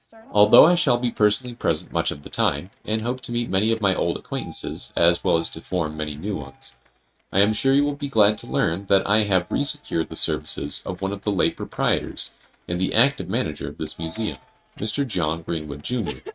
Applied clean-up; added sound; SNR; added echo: neural mask model RNNoise.